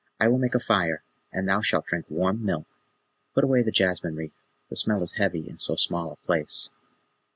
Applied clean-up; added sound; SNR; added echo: none; none; none; none.